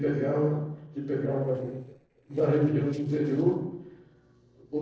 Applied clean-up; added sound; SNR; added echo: neural separator model SepFormer DNS4.